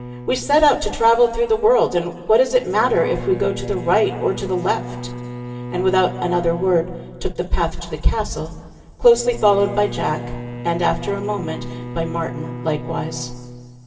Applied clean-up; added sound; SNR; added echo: none; Bowed string instrument; 12 dB; reverberation time 1.9 s.